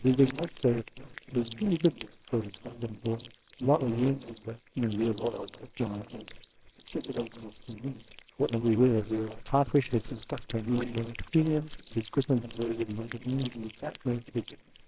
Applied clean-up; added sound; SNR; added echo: neural separator model SepFormer WHAMR!.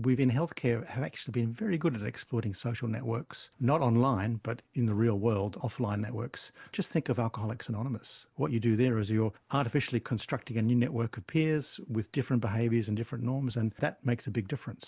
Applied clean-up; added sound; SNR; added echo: none; none; none; none.